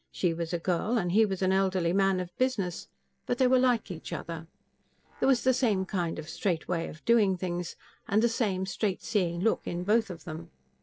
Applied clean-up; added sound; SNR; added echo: neural separator model SepFormer DNS4.